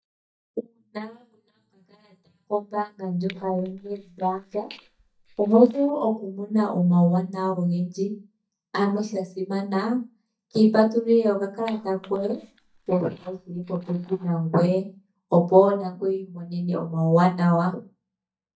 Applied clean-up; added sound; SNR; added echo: neural mask model DeepFilterNet 3.